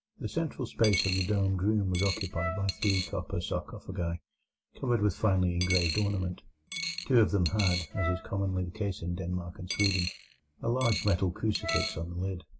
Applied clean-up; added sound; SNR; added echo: none; Coin (dropping) + Wind instrument, woodwind instrument; 7 dB; none.